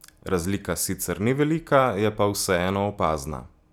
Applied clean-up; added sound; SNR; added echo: none; none; none; none.